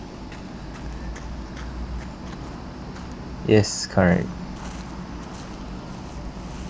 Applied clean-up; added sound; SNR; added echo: none; Walk, footsteps; 17 dB; none.